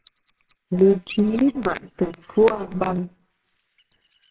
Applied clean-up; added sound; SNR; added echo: neural separator model SepFormer WHAMR!.